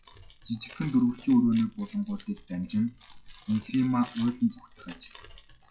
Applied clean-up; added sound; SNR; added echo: classical method WPE with log-MMSE.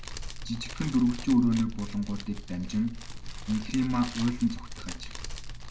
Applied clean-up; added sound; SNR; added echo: none; Fire; 7 dB; reverberation time 0.3 s.